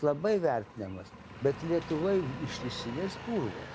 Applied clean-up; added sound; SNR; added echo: none; Engine; 12 dB; none.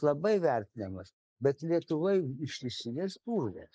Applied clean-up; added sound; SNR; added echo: neural mask model Resemble Enhance denoiser.